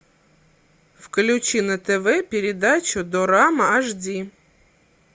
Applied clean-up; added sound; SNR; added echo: none; none; none; none.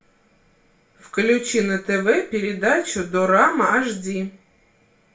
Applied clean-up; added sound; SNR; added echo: none; none; none; reverberation time 0.3 s.